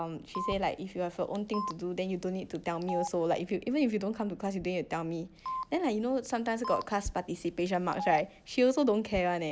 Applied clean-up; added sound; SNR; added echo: none; Telephone; 10 dB; none.